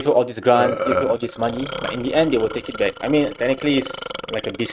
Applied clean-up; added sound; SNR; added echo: neural mask model RNNoise.